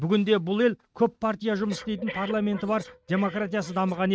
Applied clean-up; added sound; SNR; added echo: neural mask model RNNoise.